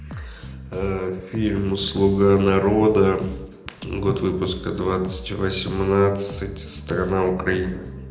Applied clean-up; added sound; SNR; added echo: none; Bass guitar; 14 dB; reverberation time 0.8 s.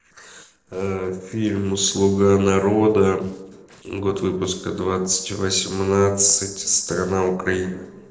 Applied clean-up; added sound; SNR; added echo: neural separator model SepFormer DNS4.